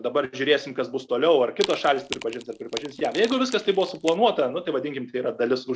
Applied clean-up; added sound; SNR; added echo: none; Wood; 15 dB; none.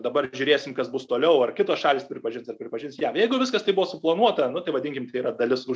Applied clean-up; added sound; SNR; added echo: none; none; none; none.